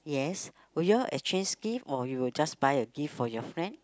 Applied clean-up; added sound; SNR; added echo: none; none; none; none.